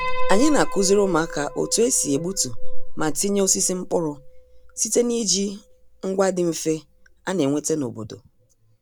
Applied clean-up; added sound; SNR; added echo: none; Piano; 2 dB; none.